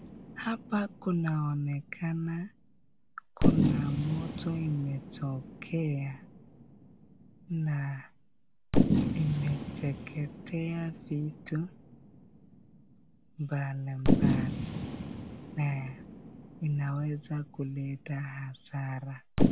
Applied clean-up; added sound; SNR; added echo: none; Fireworks; -1 dB; none.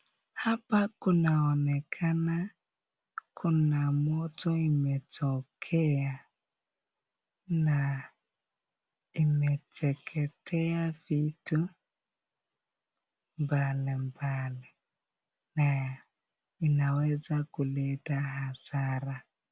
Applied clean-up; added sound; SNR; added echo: none; none; none; none.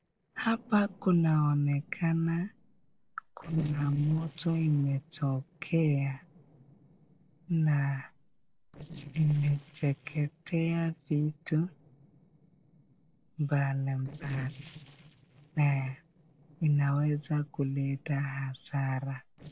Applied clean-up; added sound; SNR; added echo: neural separator model SepFormer DNS4.